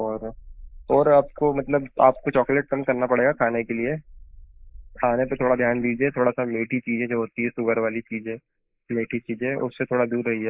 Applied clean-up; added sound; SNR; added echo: neural mask model Resemble Enhance denoiser.